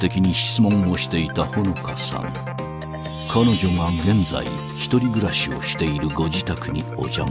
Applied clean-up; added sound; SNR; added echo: none; none; none; none.